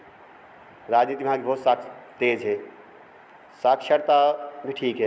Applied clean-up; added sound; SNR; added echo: none; none; none; none.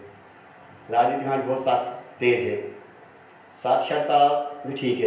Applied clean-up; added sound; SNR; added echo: none; none; none; reverberation time 0.5 s.